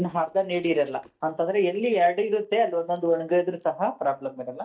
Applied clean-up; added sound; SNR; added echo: neural mask model DeepFilterNet 3.